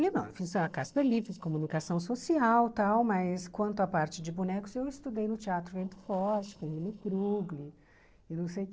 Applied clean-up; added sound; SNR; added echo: neural separator model SepFormer DNS4.